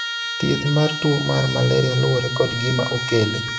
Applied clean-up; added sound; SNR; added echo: none; Trumpet; 7 dB; reverberation time 0.7 s.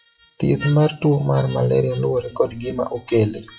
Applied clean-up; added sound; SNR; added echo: classical method WPE with log-MMSE.